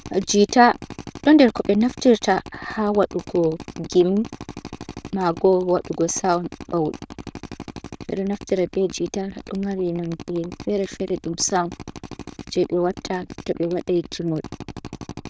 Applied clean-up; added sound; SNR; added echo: neural diffusion model UNIVERSE++.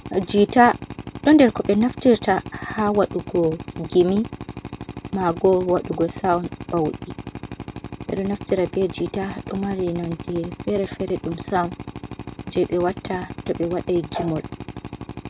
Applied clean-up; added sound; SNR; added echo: none; Drill; 12 dB; none.